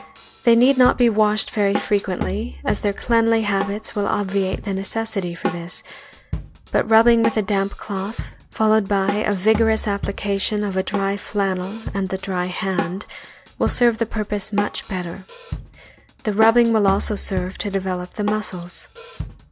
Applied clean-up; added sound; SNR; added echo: none; Drum kit; 10 dB; none.